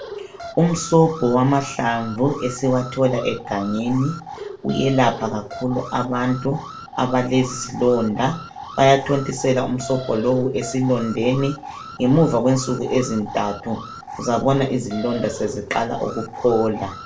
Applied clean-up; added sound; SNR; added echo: none; Alarm; 14 dB; reverberation time 0.3 s.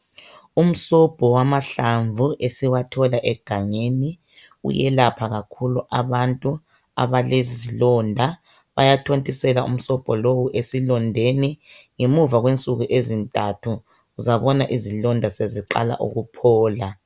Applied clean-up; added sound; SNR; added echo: none; none; none; none.